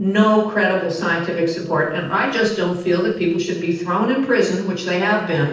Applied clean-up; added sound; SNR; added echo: neural separator model SepFormer DNS4.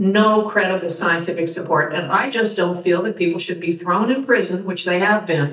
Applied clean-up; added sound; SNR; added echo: neural mask model DeepFilterNet 3.